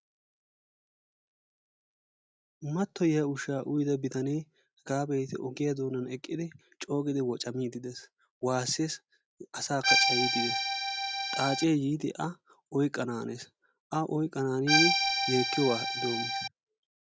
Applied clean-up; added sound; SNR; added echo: none; Accordion; -4 dB; none.